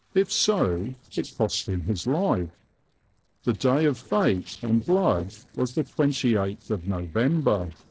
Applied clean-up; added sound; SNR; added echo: neural separator model SepFormer DNS4.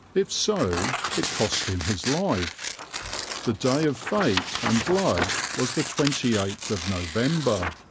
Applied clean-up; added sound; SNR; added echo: none; Tearing; 5 dB; none.